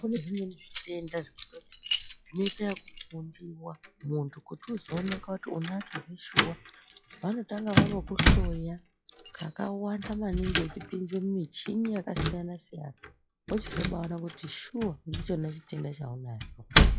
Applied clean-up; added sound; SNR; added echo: classical method log-MMSE.